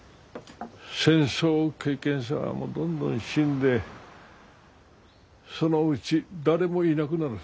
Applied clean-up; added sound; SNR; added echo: none; none; none; none.